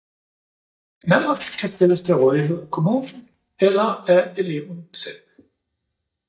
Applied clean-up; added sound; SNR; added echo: neural mask model DeepFilterNet 3.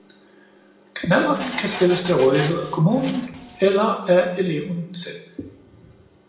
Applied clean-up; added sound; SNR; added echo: none; Printer; 12 dB; reverberation time 0.7 s.